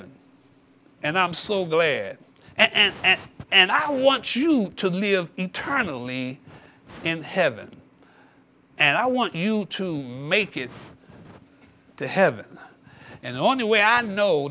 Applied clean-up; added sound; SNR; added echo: none; none; none; none.